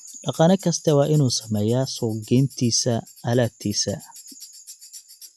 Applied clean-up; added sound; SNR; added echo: classical method log-MMSE.